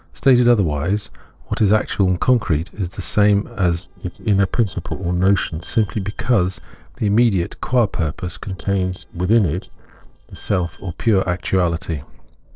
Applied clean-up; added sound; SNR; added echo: neural separator model SepFormer DNS4.